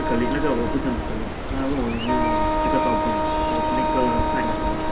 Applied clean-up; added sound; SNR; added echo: none; Bird + Wind instrument, woodwind instrument; -4 dB; none.